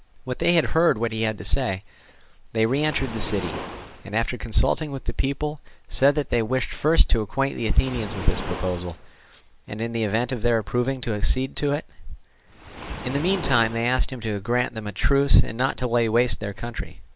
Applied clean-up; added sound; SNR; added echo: none; Waves, surf; 17 dB; none.